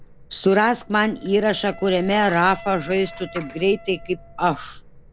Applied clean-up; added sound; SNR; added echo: none; Coin (dropping) + Wind instrument, woodwind instrument; 17 dB; none.